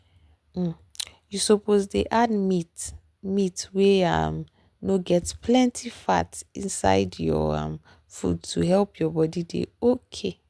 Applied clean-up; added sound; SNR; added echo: none; none; none; none.